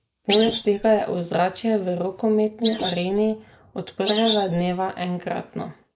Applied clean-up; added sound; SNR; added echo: neural mask model Resemble Enhance denoiser.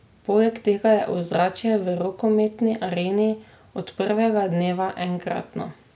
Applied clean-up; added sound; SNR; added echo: none; none; none; none.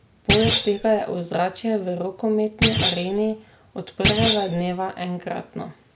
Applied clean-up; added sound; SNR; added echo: none; Thump, thud; 1 dB; none.